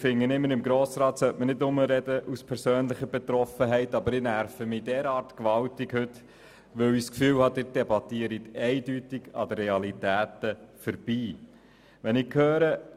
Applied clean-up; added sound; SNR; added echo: none; none; none; none.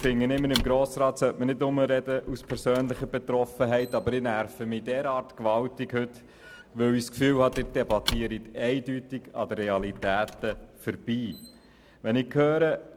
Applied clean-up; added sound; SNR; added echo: none; Squeak / Wood; 14 dB; none.